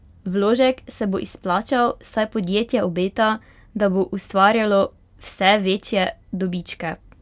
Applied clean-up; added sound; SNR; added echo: none; none; none; none.